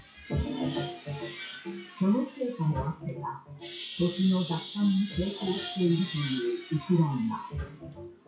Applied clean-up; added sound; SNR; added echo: classical method WPE with log-MMSE.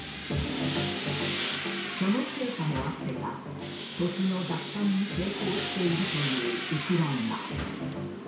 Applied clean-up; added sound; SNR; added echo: none; Tools; 4 dB; reverberation time 0.6 s.